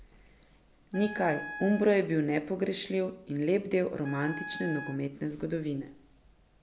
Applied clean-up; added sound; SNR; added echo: none; Wind instrument, woodwind instrument; 13 dB; none.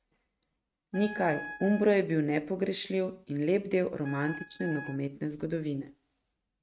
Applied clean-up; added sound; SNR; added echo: neural mask model RNNoise.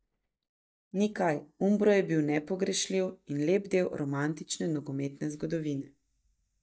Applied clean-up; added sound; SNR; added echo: neural mask model DeepFilterNet 3.